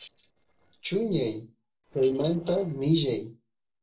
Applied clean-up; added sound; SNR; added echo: neural separator model SepFormer DNS4.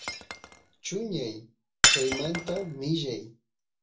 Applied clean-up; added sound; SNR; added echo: none; Shatter; -4 dB; reverberation time 0.2 s.